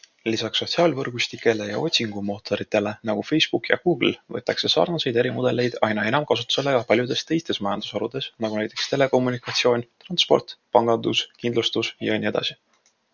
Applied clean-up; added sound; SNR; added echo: none; none; none; none.